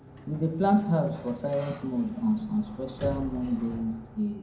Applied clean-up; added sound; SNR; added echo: none; Sliding door; 13 dB; reverberation time 0.4 s.